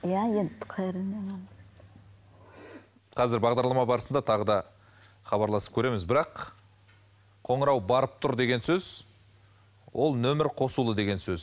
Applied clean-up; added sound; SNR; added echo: none; none; none; none.